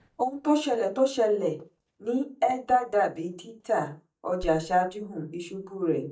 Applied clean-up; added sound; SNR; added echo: neural mask model DeepFilterNet 3.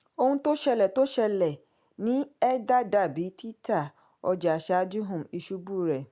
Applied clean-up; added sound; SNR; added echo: none; none; none; none.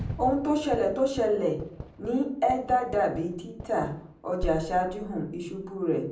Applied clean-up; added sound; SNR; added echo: none; Fireworks; 13 dB; reverberation time 0.6 s.